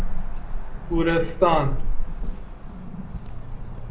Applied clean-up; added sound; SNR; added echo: none; Cricket / Motor vehicle (road); -3 dB; reverberation time 0.5 s.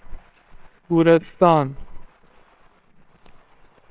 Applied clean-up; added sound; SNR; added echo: neural separator model SepFormer WHAMR!.